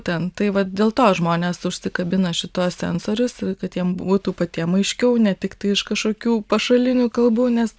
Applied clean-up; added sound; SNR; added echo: none; none; none; none.